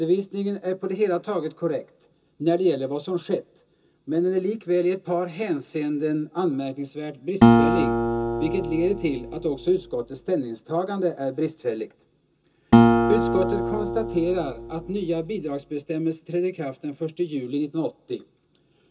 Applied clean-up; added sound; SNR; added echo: none; Acoustic guitar; -4 dB; reverberation time 0.2 s.